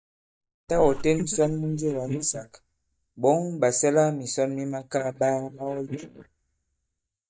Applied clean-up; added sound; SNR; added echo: neural mask model DeepFilterNet 3.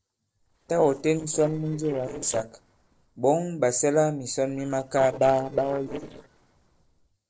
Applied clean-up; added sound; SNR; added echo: neural separator model SepFormer DNS4.